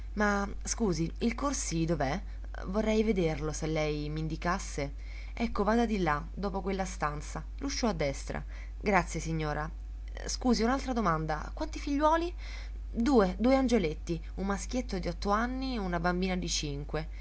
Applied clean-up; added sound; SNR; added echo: none; none; none; none.